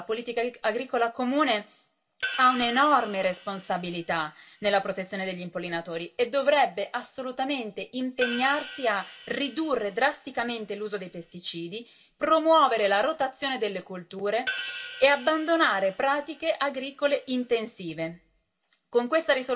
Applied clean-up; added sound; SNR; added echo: none; Hi-hat; 11 dB; reverberation time 0.2 s.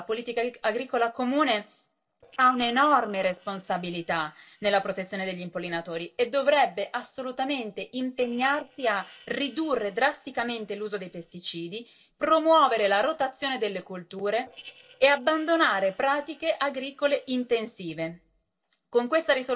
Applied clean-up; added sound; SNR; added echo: neural separator model SepFormer DNS4.